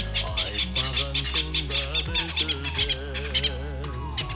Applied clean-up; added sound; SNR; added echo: none; Bird; -3 dB; none.